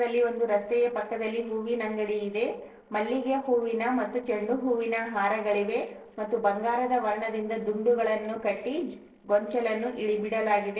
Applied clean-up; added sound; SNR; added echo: neural separator model SepFormer DNS4.